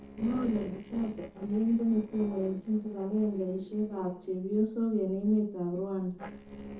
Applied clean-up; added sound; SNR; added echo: neural separator model SepFormer DNS4.